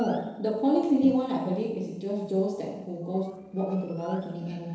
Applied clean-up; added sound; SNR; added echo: neural separator model SepFormer DNS4.